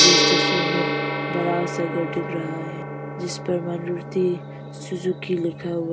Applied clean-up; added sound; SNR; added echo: none; Gong; -2 dB; reverberation time 0.3 s.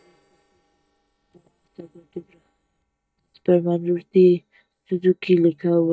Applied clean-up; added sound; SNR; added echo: neural mask model DeepFilterNet 3.